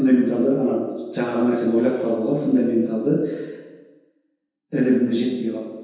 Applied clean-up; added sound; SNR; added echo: none; none; none; reverberation time 1.2 s.